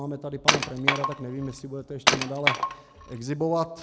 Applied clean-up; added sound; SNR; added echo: none; Wood; -4 dB; none.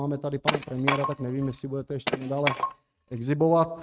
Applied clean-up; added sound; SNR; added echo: neural mask model RNNoise.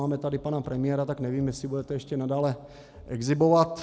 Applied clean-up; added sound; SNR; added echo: none; none; none; none.